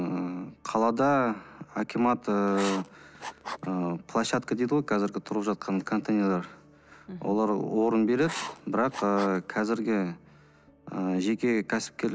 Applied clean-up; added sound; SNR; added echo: none; Writing; 12 dB; none.